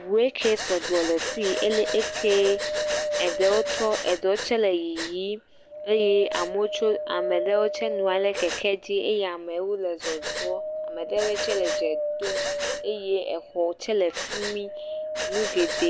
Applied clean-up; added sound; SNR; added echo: none; Wind + Breathing; 5 dB; none.